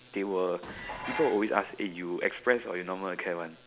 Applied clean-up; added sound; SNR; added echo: none; Dishes, pots, and pans; 12 dB; none.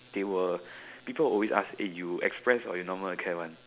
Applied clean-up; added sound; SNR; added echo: none; none; none; none.